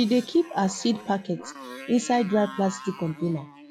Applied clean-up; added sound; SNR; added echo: classical method log-MMSE.